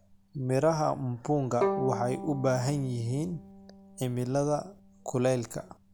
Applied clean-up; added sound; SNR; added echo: none; Bowed string instrument; 9 dB; none.